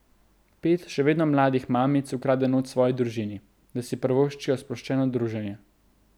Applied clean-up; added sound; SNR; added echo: none; none; none; none.